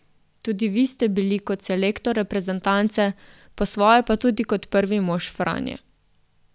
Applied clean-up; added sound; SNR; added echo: none; none; none; none.